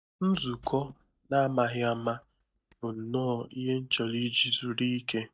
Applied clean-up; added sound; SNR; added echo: neural mask model DeepFilterNet 3.